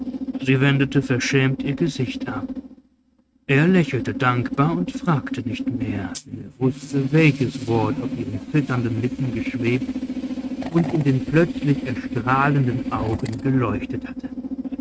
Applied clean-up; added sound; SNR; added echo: neural mask model RNNoise.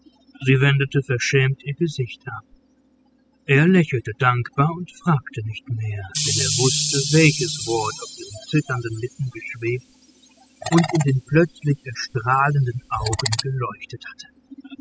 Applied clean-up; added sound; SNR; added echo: classical method spectral subtraction.